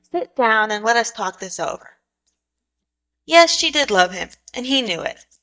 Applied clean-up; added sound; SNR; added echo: neural mask model DeepFilterNet 3.